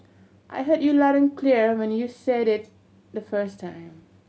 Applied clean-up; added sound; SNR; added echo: none; none; none; none.